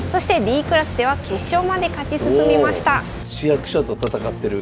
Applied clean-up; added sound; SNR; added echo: none; none; none; none.